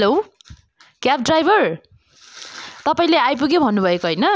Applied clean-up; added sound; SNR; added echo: none; none; none; none.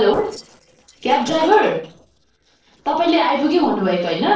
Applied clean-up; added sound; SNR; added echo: neural separator model SepFormer DNS4.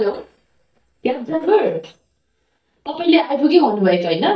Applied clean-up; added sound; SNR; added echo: neural mask model DeepFilterNet 3.